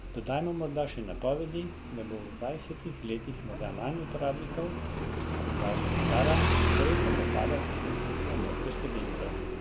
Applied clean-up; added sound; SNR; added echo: none; Motorcycle; -4 dB; none.